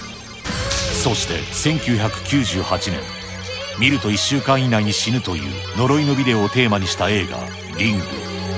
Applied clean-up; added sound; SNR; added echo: none; Keyboard (musical); 17 dB; none.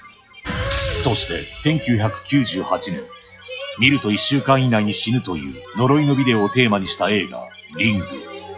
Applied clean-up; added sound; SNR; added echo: classical method log-MMSE.